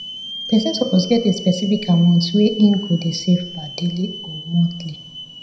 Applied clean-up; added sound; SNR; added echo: none; Hiss / Alarm; 14 dB; reverberation time 0.8 s.